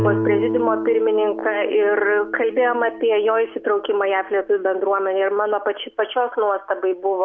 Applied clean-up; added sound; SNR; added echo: none; Guitar; 9 dB; none.